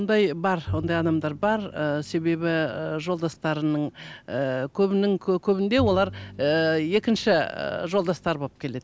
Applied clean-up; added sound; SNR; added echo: none; Bowed string instrument; 14 dB; none.